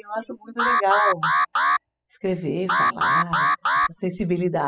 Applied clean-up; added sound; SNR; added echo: classical method spectral subtraction.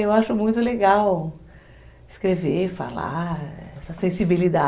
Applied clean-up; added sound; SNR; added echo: none; none; none; none.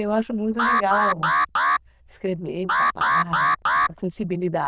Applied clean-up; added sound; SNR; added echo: neural diffusion model UNIVERSE++.